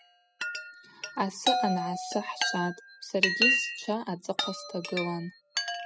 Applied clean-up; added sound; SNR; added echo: classical method spectral subtraction.